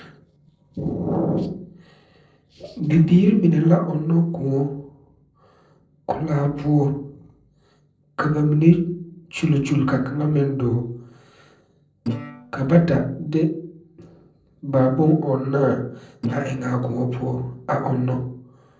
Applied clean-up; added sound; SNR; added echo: neural separator model SepFormer DNS4.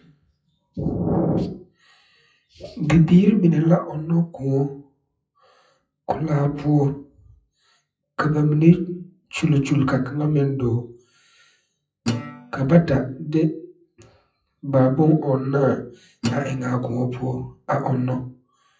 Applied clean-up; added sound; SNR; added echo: classical method WPE with log-MMSE.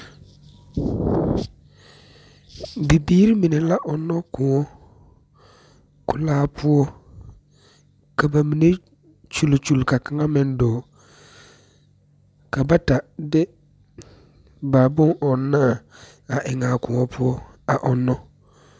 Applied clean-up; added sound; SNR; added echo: none; none; none; none.